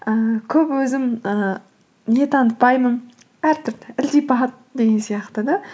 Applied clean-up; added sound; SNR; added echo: none; none; none; none.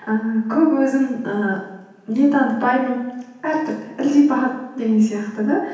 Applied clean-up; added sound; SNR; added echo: none; none; none; reverberation time 0.9 s.